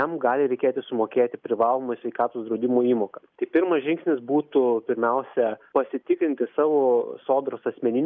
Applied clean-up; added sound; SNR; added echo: none; none; none; none.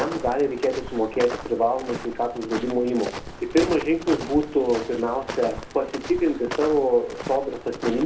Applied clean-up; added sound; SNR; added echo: none; Walk, footsteps; 11 dB; reverberation time 0.3 s.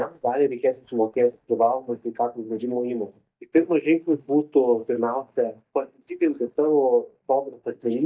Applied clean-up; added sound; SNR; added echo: neural mask model DeepFilterNet 3.